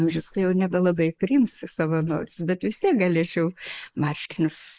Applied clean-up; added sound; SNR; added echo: neural mask model Resemble Enhance denoiser.